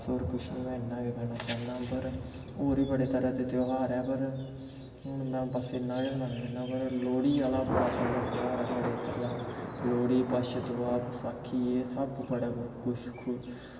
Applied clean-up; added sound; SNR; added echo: none; Thunder; 9 dB; reverberation time 1.9 s.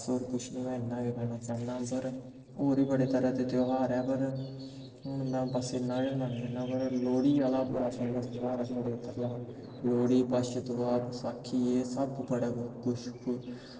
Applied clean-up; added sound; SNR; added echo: neural separator model SepFormer DNS4.